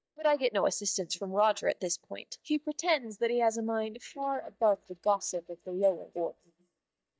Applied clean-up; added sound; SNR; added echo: neural mask model DeepFilterNet 3.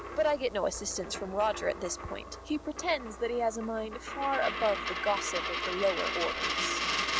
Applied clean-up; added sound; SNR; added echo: none; Coin (dropping); 3 dB; none.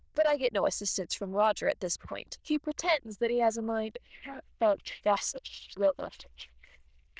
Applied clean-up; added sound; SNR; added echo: neural diffusion model UNIVERSE++.